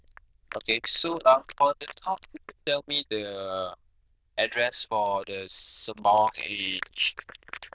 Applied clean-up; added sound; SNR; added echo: neural diffusion model UNIVERSE++.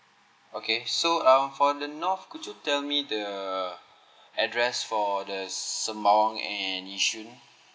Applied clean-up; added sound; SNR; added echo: none; none; none; none.